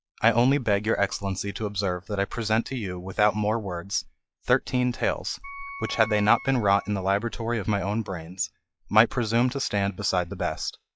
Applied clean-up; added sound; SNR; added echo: classical method log-MMSE.